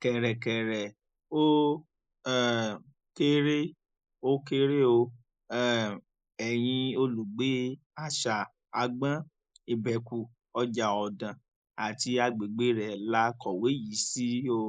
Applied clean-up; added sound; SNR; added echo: neural mask model Resemble Enhance denoiser.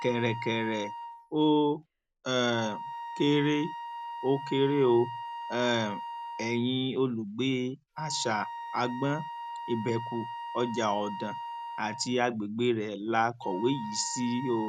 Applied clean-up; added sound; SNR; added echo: none; Wind instrument, woodwind instrument; 10 dB; none.